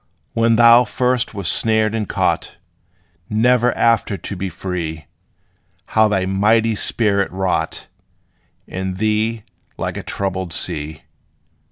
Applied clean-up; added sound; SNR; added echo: none; none; none; none.